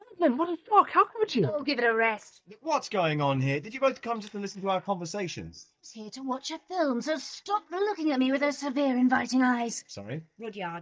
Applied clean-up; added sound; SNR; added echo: neural mask model DeepFilterNet 3.